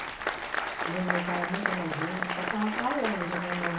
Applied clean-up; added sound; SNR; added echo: none; Applause; -1 dB; reverberation time 0.7 s.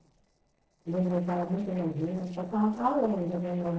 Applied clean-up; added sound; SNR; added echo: neural separator model SepFormer DNS4.